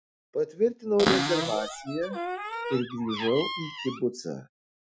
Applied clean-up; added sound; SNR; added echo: classical method Wiener filter.